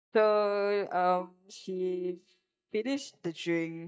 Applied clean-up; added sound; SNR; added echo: neural mask model DeepFilterNet 3.